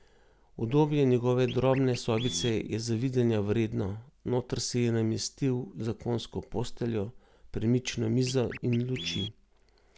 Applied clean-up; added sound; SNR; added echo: none; Scratching (performance technique); 15 dB; none.